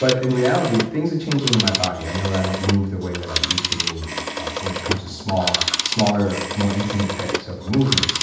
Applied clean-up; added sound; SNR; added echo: none; Telephone; 3 dB; reverberation time 0.8 s.